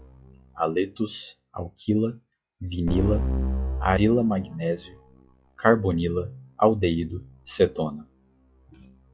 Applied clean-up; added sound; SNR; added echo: classical method log-MMSE.